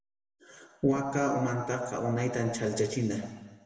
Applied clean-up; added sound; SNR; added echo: none; none; none; reverberation time 1.2 s.